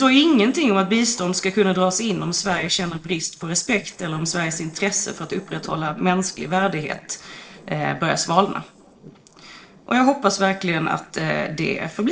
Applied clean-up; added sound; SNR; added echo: neural separator model SepFormer DNS4.